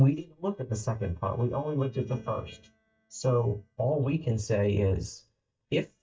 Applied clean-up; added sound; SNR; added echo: neural mask model DeepFilterNet 3.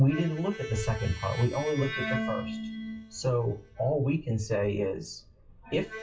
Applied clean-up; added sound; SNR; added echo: classical method WPE with log-MMSE.